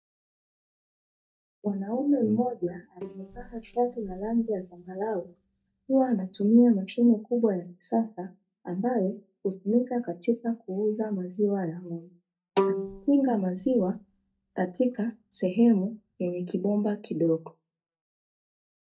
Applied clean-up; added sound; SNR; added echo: neural mask model DeepFilterNet 3.